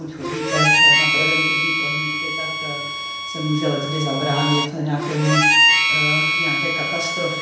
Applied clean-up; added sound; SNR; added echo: none; Harmonica; -5 dB; reverberation time 0.9 s.